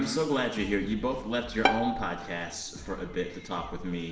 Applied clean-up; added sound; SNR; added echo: none; Bowed string instrument; 4 dB; reverberation time 0.7 s.